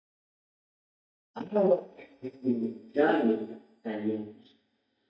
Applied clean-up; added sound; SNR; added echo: neural mask model DeepFilterNet 3.